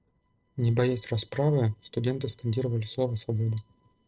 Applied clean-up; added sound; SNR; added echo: neural separator model SepFormer DNS4.